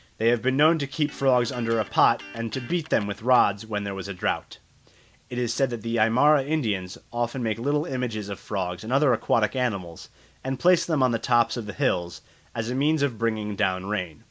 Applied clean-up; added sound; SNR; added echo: none; Electric guitar; 19 dB; none.